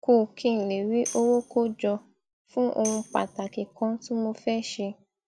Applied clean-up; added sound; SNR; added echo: none; Tambourine; 15 dB; none.